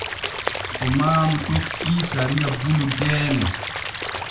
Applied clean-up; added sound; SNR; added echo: none; Stream / Liquid; 4 dB; reverberation time 0.3 s.